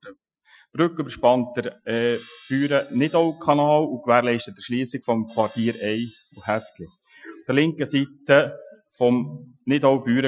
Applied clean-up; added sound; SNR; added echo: classical method Wiener filter.